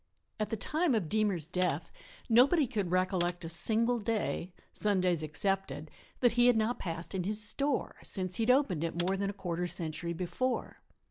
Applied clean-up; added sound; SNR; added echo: none; Computer keyboard; 15 dB; none.